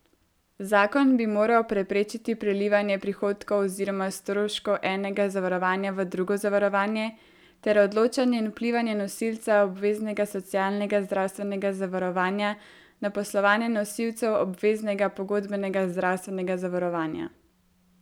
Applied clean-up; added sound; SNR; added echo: none; none; none; none.